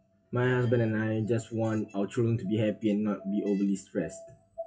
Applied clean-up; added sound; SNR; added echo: classical method WPE with log-MMSE.